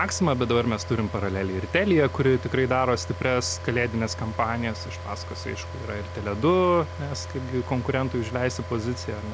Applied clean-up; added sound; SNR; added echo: none; Car; 10 dB; none.